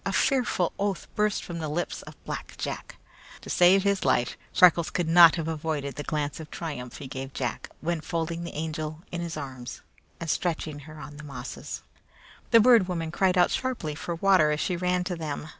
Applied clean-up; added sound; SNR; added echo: none; none; none; none.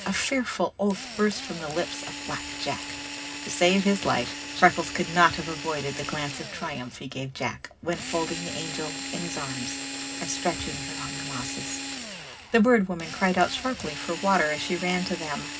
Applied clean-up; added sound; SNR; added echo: none; Drill; 8 dB; reverberation time 0.4 s.